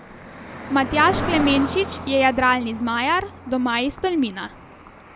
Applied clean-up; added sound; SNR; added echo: none; Cricket; 10 dB; none.